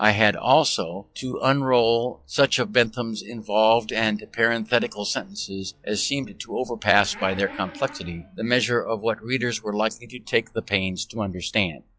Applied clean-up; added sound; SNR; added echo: classical method log-MMSE.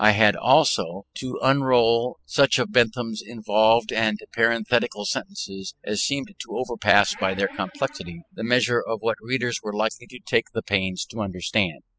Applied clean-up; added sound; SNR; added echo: classical method spectral subtraction.